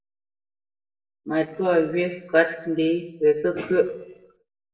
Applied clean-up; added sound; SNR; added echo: neural separator model SepFormer DNS4.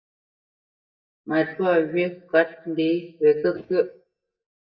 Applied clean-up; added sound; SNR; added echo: neural mask model DeepFilterNet 3.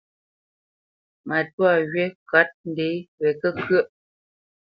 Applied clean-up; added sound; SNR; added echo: none; none; none; none.